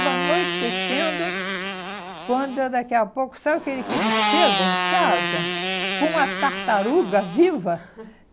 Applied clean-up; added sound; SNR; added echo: none; Motorcycle; 2 dB; none.